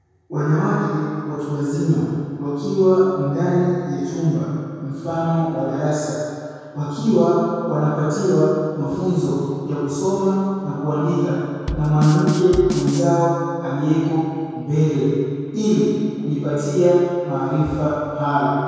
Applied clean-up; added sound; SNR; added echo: none; Drum kit; 9 dB; reverberation time 2.2 s.